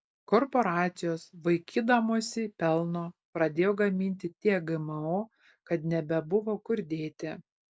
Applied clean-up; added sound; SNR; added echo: none; none; none; none.